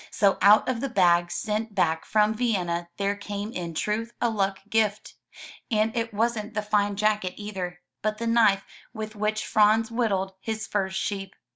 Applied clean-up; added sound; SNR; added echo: none; none; none; none.